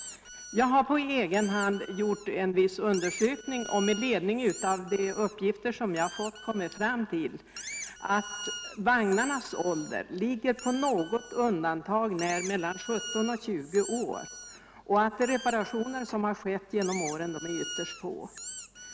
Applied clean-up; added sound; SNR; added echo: none; Squeak; 13 dB; none.